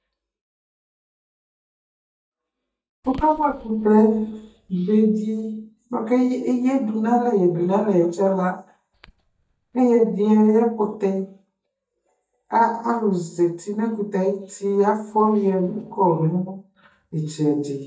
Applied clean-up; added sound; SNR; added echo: neural mask model DeepFilterNet 3.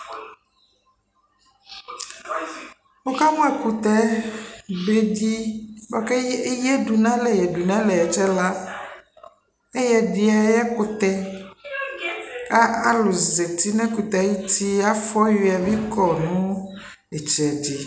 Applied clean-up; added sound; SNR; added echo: none; none; none; none.